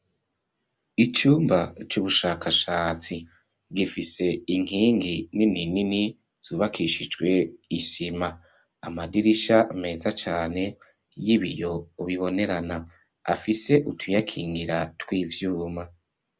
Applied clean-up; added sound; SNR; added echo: none; none; none; none.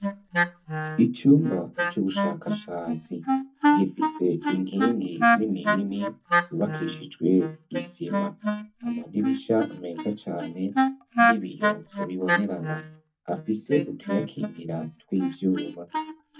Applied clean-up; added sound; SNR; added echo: neural mask model DeepFilterNet 3.